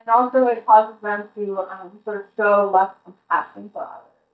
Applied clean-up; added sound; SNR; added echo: neural mask model DeepFilterNet 3.